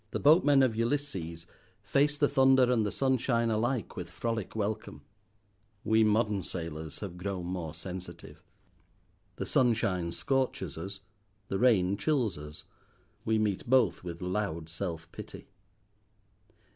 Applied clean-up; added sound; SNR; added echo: none; none; none; none.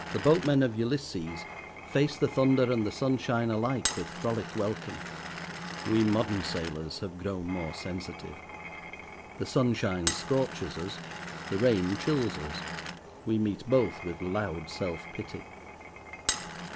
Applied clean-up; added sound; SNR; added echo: none; Glass; 9 dB; none.